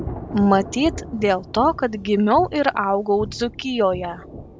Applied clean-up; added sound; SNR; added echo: none; Thunder / Rain; 14 dB; none.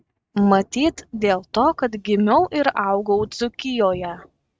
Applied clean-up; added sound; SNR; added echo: neural mask model RNNoise.